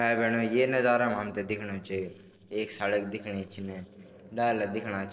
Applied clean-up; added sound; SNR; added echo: neural separator model SepFormer DNS4.